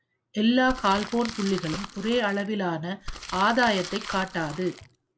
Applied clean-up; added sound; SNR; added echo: none; Crumpling, crinkling; 12 dB; none.